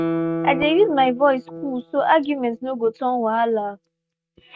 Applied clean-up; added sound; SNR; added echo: neural mask model RNNoise.